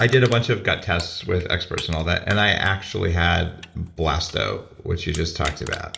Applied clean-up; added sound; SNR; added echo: none; Crushing; 18 dB; reverberation time 0.5 s.